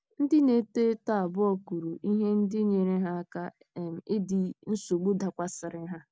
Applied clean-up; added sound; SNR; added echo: none; none; none; none.